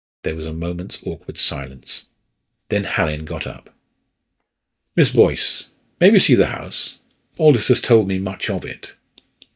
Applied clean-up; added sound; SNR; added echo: neural mask model DeepFilterNet 3.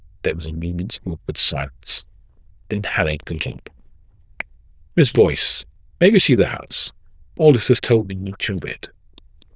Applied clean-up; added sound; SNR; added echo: neural diffusion model UNIVERSE++.